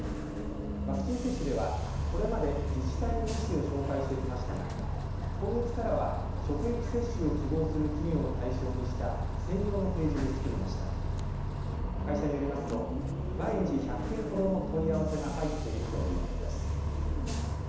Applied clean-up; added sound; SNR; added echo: none; Bus; -2 dB; reverberation time 1.0 s.